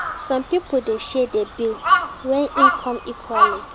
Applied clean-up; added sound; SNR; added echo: none; Crow; -1 dB; none.